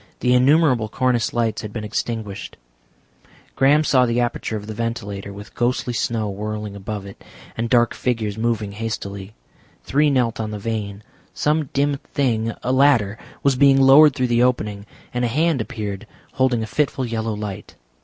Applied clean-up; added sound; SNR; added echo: none; none; none; none.